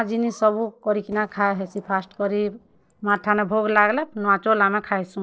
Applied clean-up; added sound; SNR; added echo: neural separator model SepFormer DNS4.